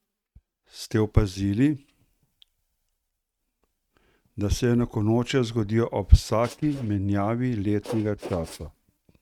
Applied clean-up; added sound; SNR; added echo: neural mask model RNNoise.